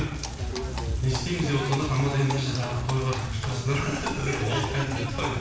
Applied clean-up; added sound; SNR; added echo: none; Livestock, farm animals, working animals; 8 dB; reverberation time 0.7 s.